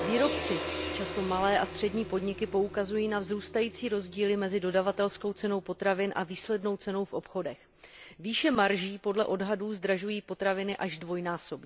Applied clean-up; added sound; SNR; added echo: none; Gong; 11 dB; none.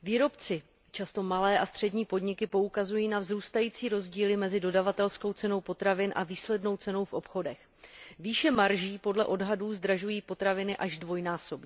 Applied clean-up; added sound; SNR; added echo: none; none; none; none.